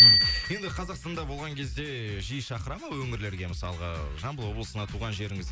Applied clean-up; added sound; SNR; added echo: none; Bicycle bell; -5 dB; none.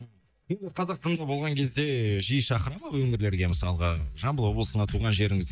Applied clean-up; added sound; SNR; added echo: neural mask model DeepFilterNet 3.